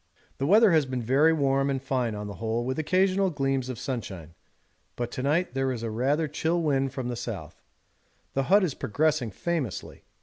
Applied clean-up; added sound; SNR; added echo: none; none; none; none.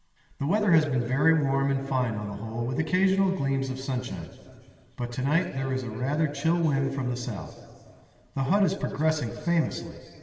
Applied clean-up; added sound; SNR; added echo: none; none; none; reverberation time 2.5 s.